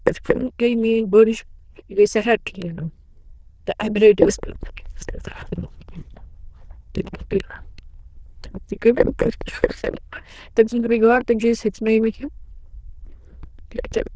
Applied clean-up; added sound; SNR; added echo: neural diffusion model UNIVERSE++.